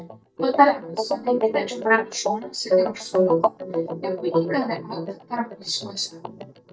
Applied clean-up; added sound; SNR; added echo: neural mask model DeepFilterNet 3.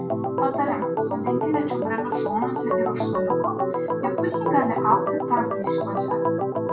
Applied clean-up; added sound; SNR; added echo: none; Organ; -4 dB; reverberation time 0.3 s.